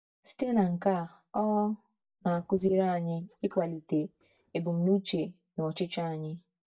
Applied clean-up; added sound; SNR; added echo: neural mask model DeepFilterNet 3.